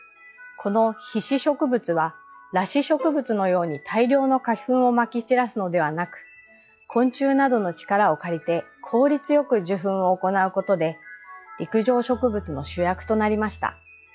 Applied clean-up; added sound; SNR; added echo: classical method log-MMSE.